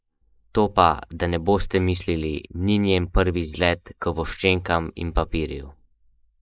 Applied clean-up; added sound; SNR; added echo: neural mask model Resemble Enhance denoiser.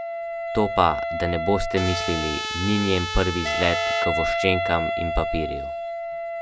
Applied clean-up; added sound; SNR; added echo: none; Trumpet + Wind instrument, woodwind instrument; 2 dB; none.